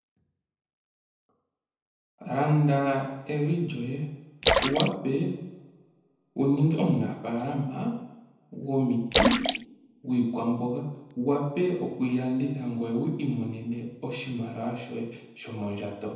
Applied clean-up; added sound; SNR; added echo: none; Splash, splatter; -1 dB; reverberation time 0.9 s.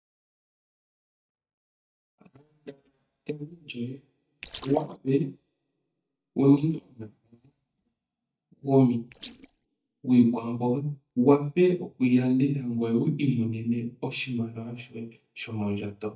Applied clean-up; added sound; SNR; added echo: neural mask model DeepFilterNet 3.